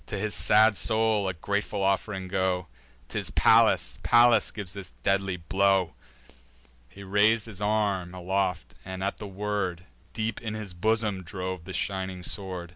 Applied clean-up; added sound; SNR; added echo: none; none; none; none.